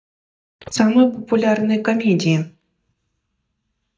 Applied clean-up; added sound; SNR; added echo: neural mask model DeepFilterNet 3.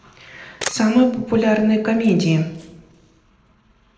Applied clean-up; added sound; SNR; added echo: neural separator model SepFormer DNS4.